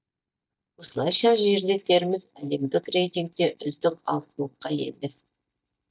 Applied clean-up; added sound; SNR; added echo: neural mask model DeepFilterNet 3.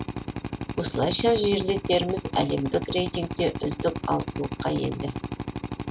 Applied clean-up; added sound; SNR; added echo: none; Drill; 5 dB; none.